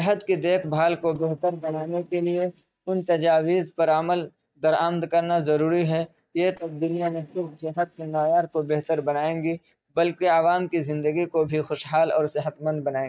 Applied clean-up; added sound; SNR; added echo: neural mask model DeepFilterNet 3.